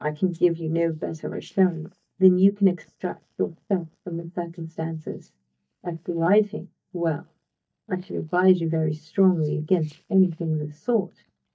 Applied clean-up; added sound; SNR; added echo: neural mask model DeepFilterNet 3.